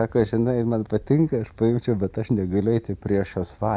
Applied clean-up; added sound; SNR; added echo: none; none; none; none.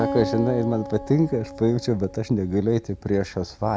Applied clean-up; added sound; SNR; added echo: none; Acoustic guitar; 11 dB; none.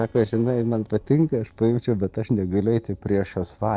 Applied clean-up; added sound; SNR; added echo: neural separator model SepFormer DNS4.